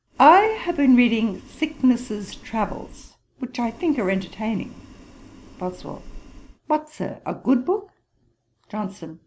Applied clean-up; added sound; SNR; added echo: none; Boiling; 19 dB; none.